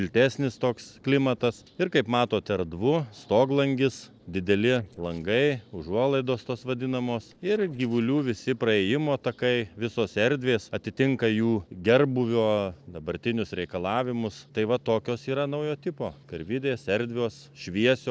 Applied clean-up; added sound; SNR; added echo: neural separator model SepFormer DNS4.